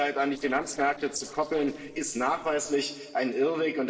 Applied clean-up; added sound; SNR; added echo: neural separator model SepFormer DNS4.